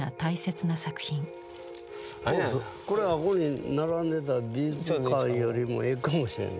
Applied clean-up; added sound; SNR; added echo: none; none; none; none.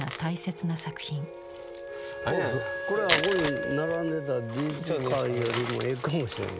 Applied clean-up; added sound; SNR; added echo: none; Wind instrument, woodwind instrument + Crumpling, crinkling; 4 dB; none.